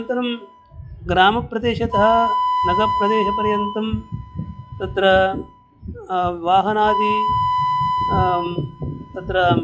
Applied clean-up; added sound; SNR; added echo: classical method log-MMSE.